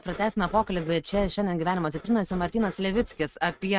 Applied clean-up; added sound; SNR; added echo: neural mask model RNNoise.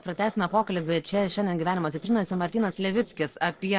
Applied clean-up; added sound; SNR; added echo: neural separator model SepFormer DNS4.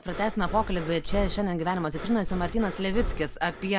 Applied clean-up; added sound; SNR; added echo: none; Breathing; 4 dB; none.